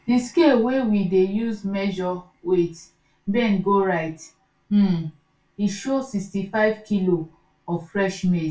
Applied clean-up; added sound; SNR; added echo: none; none; none; reverberation time 0.2 s.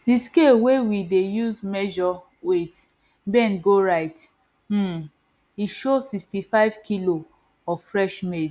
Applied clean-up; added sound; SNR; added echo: none; none; none; none.